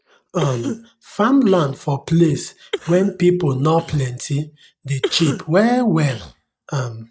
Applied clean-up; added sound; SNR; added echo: neural mask model DeepFilterNet 3.